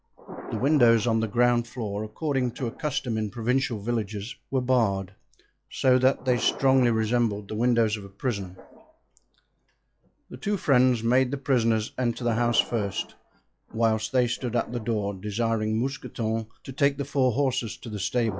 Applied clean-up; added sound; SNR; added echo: classical method log-MMSE.